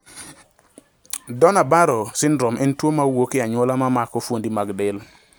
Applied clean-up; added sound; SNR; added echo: none; none; none; none.